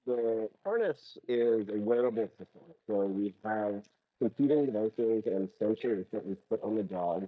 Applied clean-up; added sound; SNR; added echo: neural mask model DeepFilterNet 3.